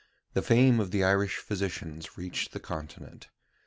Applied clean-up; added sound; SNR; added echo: none; none; none; none.